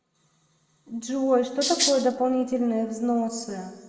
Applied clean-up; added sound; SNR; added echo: none; Rattle (instrument); 2 dB; reverberation time 1.7 s.